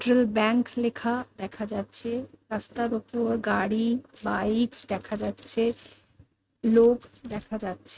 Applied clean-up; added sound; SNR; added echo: neural mask model RNNoise.